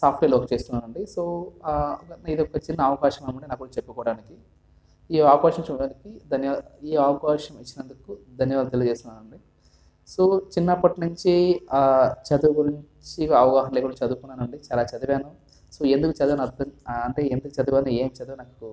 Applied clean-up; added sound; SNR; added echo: none; none; none; none.